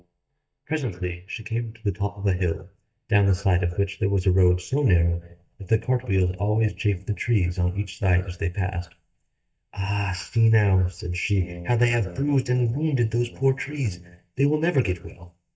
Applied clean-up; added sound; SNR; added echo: neural mask model DeepFilterNet 3.